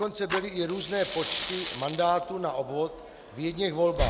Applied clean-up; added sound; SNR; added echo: none; Fire; 7 dB; none.